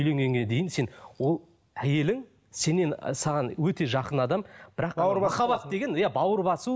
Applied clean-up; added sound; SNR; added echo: none; none; none; none.